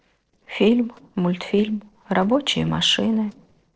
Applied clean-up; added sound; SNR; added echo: neural separator model SepFormer DNS4.